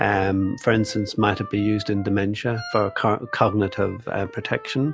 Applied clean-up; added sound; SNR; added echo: classical method log-MMSE.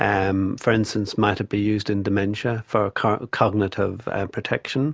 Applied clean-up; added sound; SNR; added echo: none; none; none; none.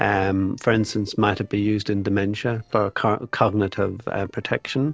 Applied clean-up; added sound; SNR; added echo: neural separator model SepFormer DNS4.